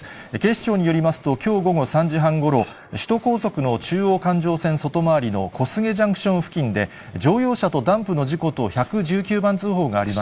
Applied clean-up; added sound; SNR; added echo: neural mask model Resemble Enhance denoiser.